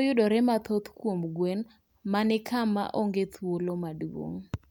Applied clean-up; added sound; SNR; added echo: none; none; none; none.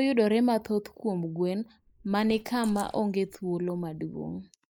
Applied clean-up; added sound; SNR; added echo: neural mask model Resemble Enhance denoiser.